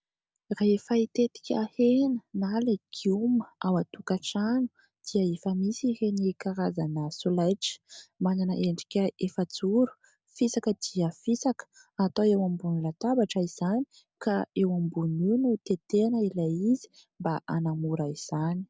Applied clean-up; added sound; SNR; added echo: none; none; none; none.